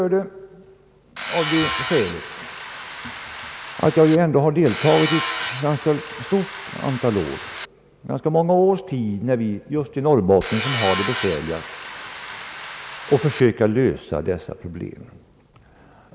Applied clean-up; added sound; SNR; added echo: none; Tools; 2 dB; none.